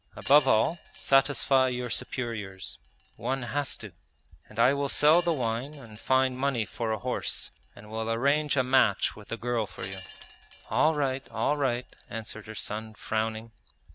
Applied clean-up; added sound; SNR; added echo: none; Wind chime; 19 dB; none.